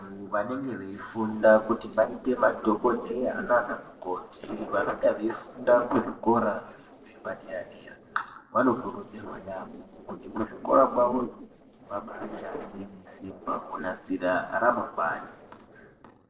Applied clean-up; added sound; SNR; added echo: neural separator model SepFormer DNS4.